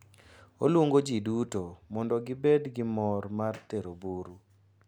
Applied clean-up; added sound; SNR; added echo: none; none; none; none.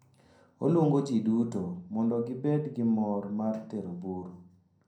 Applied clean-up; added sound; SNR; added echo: none; none; none; reverberation time 0.5 s.